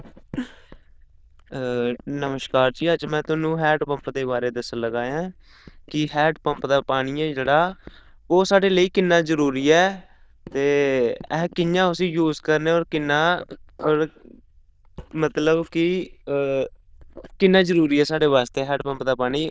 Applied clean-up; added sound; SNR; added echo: neural diffusion model UNIVERSE++.